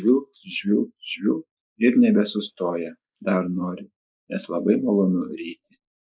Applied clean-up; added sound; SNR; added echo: neural mask model Resemble Enhance denoiser.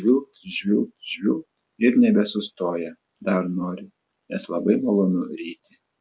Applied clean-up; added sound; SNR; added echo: none; none; none; none.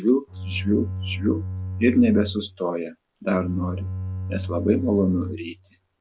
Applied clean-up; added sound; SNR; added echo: none; Bowed string instrument; 7 dB; none.